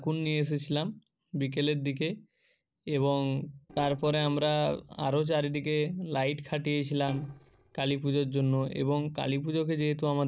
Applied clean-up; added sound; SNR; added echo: neural separator model SepFormer DNS4.